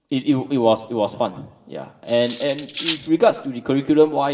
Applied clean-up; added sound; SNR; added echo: none; Cutlery, silverware; 4 dB; reverberation time 2.6 s.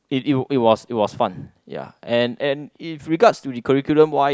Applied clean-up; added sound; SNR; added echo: none; none; none; none.